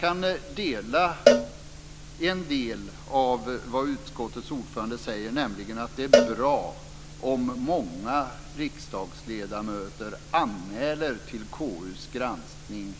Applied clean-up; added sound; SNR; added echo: none; Cowbell; -2 dB; none.